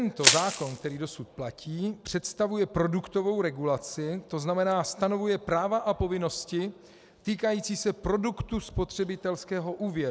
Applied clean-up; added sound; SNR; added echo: none; Crushing; -2 dB; none.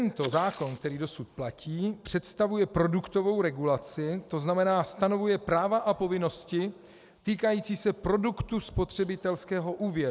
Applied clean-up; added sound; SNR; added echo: neural mask model Resemble Enhance denoiser.